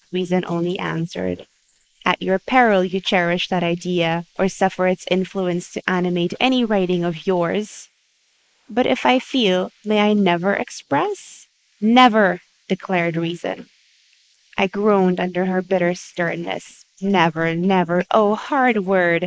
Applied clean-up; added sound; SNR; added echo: neural mask model Resemble Enhance denoiser.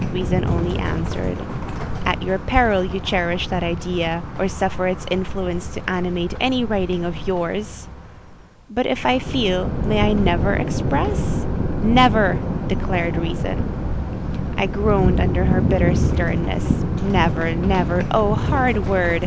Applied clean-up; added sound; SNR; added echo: none; Thunder; 0 dB; none.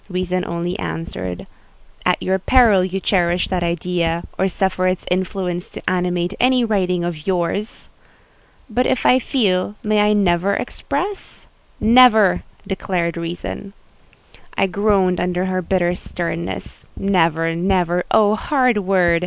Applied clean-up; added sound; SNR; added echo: none; none; none; none.